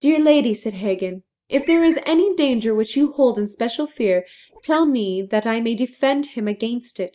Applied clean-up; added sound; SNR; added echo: neural mask model DeepFilterNet 3.